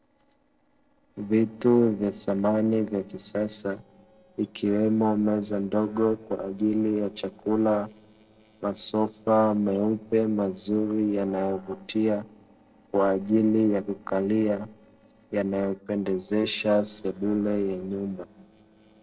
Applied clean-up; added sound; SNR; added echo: neural separator model SepFormer DNS4.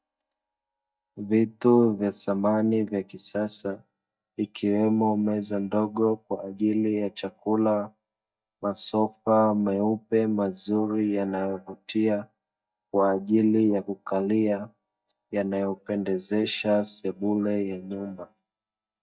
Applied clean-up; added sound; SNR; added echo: neural mask model DeepFilterNet 3.